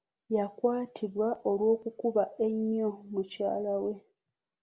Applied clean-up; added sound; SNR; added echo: none; none; none; none.